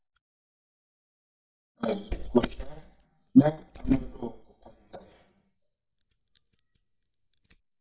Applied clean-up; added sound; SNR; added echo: neural mask model DeepFilterNet 3.